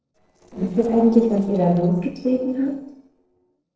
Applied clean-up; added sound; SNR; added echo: neural separator model SepFormer DNS4.